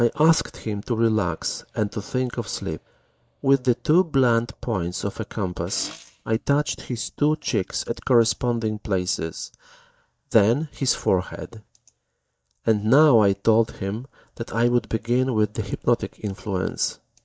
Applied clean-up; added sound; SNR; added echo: neural mask model DeepFilterNet 3.